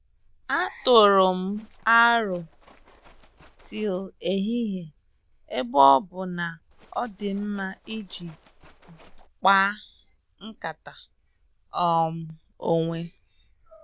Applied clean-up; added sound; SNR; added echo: neural diffusion model UNIVERSE++.